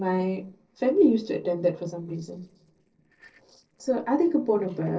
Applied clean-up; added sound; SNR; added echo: neural separator model SepFormer DNS4.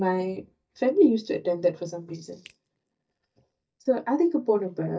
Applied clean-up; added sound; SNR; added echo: neural mask model DeepFilterNet 3.